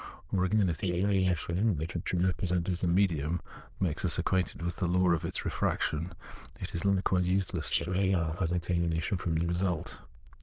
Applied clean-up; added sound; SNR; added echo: neural diffusion model UNIVERSE++.